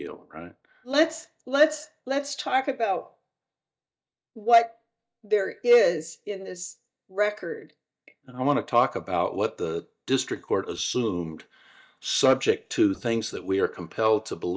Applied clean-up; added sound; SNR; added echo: neural mask model DeepFilterNet 3.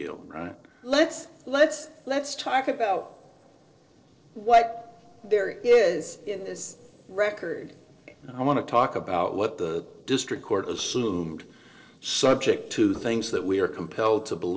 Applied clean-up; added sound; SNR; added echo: neural separator model SepFormer DNS4.